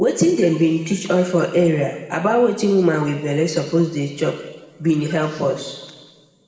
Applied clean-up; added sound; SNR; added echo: none; none; none; reverberation time 1.3 s.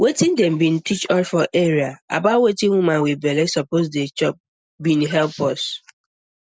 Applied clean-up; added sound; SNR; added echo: none; none; none; none.